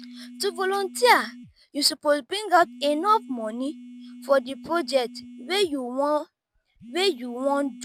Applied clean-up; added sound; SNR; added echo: none; Telephone; 19 dB; none.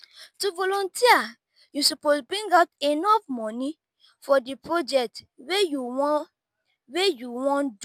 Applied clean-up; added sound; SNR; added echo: none; none; none; none.